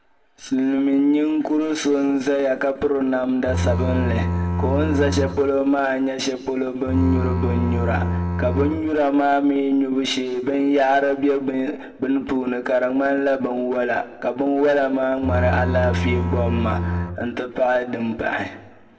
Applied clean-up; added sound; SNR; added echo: none; Bowed string instrument; 2 dB; reverberation time 0.9 s.